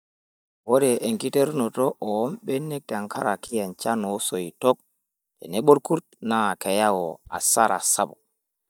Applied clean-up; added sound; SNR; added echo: neural mask model DeepFilterNet 3.